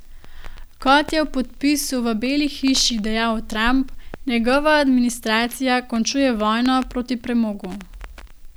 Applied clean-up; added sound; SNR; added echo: none; Crackle; 13 dB; none.